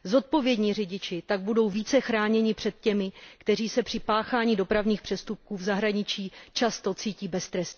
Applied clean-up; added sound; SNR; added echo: none; none; none; none.